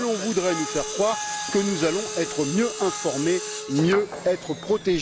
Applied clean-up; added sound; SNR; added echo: none; Wind instrument, woodwind instrument + Tools; 7 dB; none.